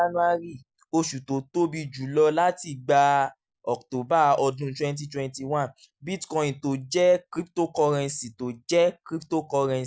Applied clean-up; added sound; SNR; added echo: none; none; none; none.